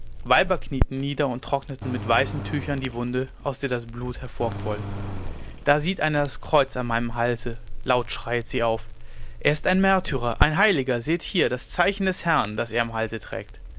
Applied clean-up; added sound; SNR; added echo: none; Engine + Crackle; 7 dB; none.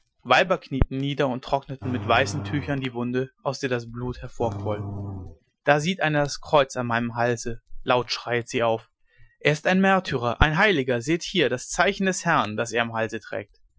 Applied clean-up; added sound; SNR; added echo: classical method Wiener filter.